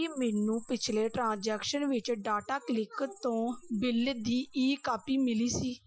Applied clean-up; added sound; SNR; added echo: classical method Wiener filter.